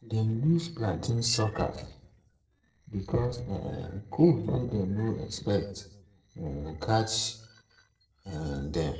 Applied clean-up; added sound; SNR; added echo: neural separator model SepFormer DNS4.